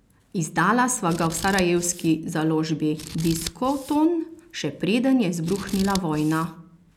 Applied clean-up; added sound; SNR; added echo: none; Scissors; 14 dB; none.